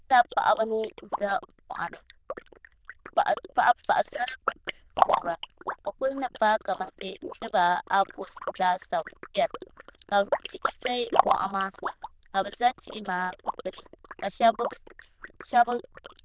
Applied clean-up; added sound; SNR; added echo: neural diffusion model UNIVERSE++.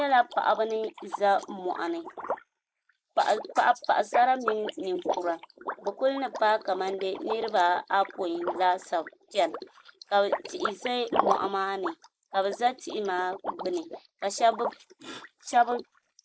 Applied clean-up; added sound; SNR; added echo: neural mask model Resemble Enhance denoiser.